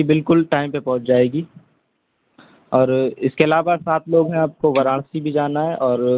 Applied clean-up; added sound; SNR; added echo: neural mask model Resemble Enhance denoiser.